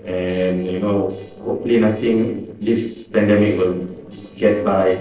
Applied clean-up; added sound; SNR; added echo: neural separator model SepFormer DNS4.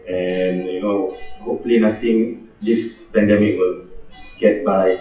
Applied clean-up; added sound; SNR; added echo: classical method WPE with log-MMSE.